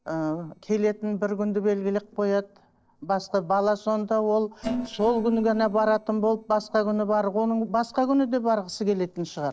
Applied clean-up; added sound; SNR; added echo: neural separator model SepFormer DNS4.